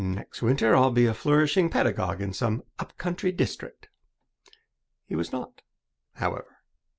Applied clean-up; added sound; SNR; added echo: none; none; none; none.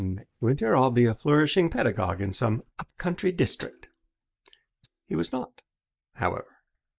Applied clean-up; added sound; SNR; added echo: neural mask model DeepFilterNet 3.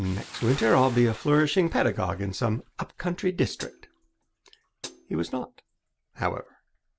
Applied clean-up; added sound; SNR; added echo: none; Hi-hat + Bathtub (filling or washing) / Splash, splatter; 20 dB; none.